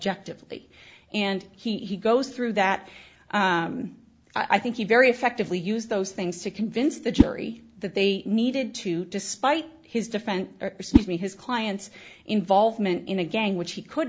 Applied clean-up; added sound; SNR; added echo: none; Whoosh, swoosh, swish; 2 dB; none.